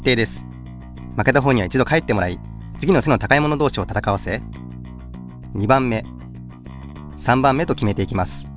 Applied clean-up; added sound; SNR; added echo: none; Bass guitar; 14 dB; none.